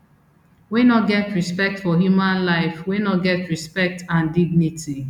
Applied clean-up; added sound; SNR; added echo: none; none; none; none.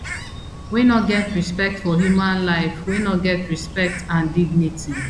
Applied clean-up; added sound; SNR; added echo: none; Bird; 12 dB; none.